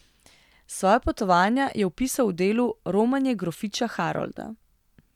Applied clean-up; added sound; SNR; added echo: none; none; none; none.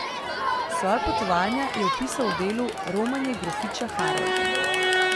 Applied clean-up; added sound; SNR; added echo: none; Crowd; -2 dB; none.